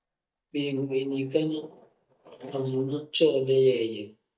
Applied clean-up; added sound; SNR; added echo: neural mask model DeepFilterNet 3.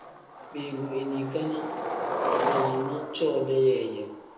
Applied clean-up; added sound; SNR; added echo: none; Skateboard; 3 dB; reverberation time 0.7 s.